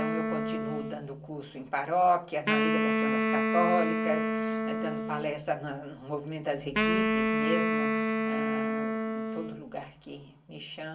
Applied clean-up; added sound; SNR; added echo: none; Wind instrument, woodwind instrument; -3 dB; reverberation time 0.2 s.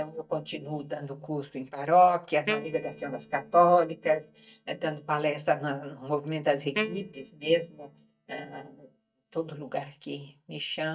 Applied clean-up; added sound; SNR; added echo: neural mask model DeepFilterNet 3.